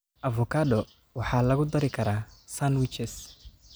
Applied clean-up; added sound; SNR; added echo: none; none; none; none.